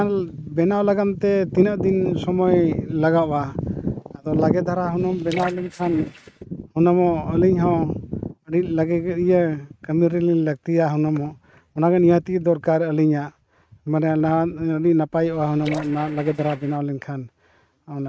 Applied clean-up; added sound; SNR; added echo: neural mask model RNNoise.